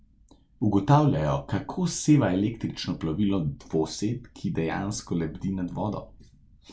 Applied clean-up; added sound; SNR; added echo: none; none; none; none.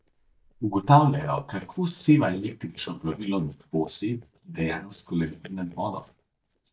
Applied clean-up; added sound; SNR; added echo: neural mask model DeepFilterNet 3.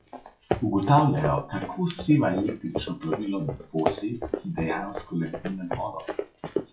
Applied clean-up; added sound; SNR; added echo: classical method WPE with log-MMSE.